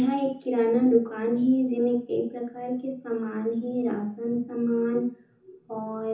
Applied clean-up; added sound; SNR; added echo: none; none; none; reverberation time 0.6 s.